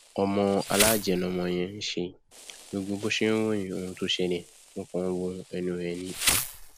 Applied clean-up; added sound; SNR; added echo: none; Insect; 6 dB; none.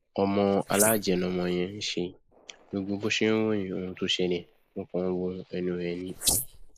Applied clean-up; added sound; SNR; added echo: neural mask model Resemble Enhance denoiser.